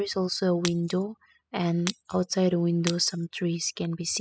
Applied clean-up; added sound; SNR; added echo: classical method spectral subtraction.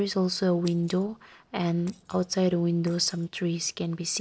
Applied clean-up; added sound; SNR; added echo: neural separator model SepFormer DNS4.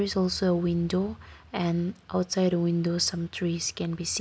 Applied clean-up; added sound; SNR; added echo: none; none; none; none.